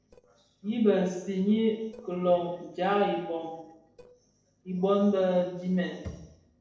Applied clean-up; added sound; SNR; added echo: neural separator model SepFormer DNS4.